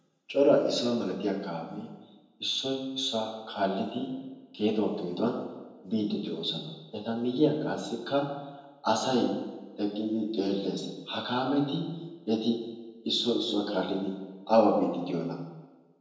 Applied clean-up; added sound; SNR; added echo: none; none; none; reverberation time 1.0 s.